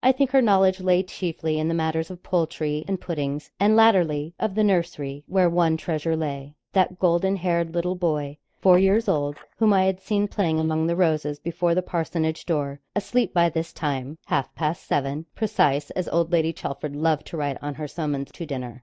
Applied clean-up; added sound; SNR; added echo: neural mask model DeepFilterNet 3.